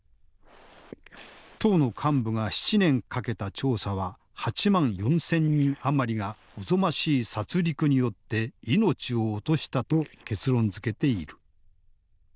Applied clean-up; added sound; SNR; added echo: neural diffusion model UNIVERSE++.